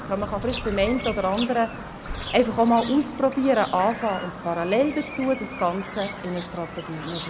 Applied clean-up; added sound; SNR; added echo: none; Bird vocalization, bird call, bird song; 11 dB; none.